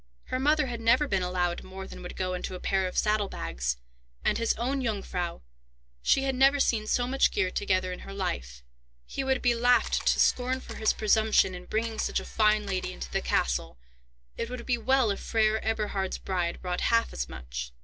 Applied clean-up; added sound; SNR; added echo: neural separator model SepFormer DNS4.